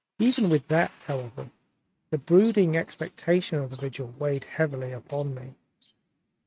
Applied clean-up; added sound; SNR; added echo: neural mask model RNNoise.